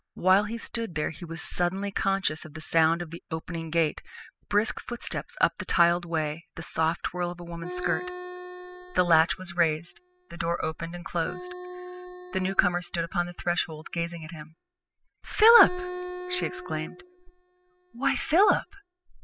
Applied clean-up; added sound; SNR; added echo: classical method spectral subtraction.